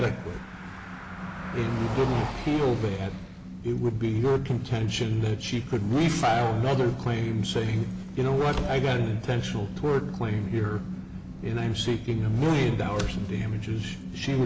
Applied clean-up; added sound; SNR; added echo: none; Car passing by; 16 dB; none.